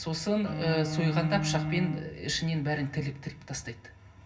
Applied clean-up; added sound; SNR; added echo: none; Bowed string instrument; 4 dB; reverberation time 0.4 s.